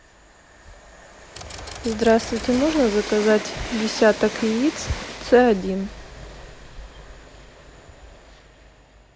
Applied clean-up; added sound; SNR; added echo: none; Train + Typewriter; 12 dB; none.